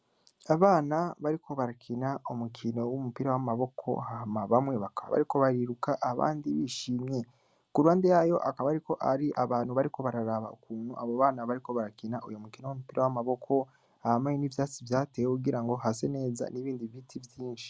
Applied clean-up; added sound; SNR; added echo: none; none; none; none.